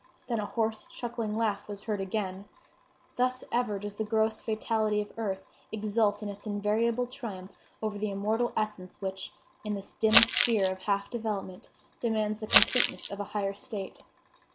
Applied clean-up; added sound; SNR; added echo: none; Crumpling, crinkling; -4 dB; none.